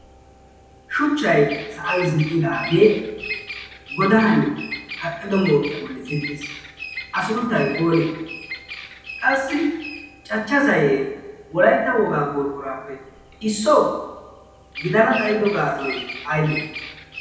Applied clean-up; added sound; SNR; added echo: none; Bird vocalization, bird call, bird song; 14 dB; reverberation time 0.9 s.